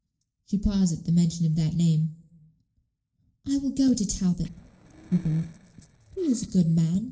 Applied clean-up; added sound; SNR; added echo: neural separator model SepFormer DNS4.